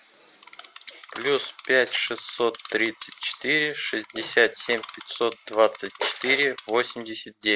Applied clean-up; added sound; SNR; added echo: none; Insect; 14 dB; none.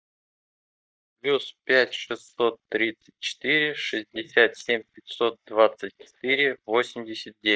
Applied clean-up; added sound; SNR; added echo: neural mask model DeepFilterNet 3.